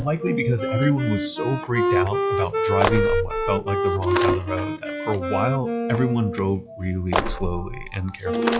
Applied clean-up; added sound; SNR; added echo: classical method log-MMSE.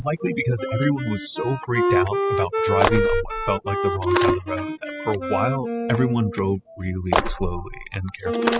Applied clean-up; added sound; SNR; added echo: classical method spectral subtraction.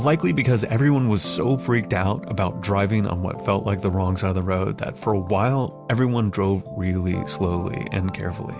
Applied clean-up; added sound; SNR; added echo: none; none; none; none.